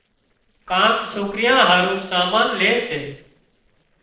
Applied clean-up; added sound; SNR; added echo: neural separator model SepFormer DNS4.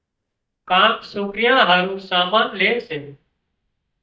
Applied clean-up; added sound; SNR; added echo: neural mask model DeepFilterNet 3.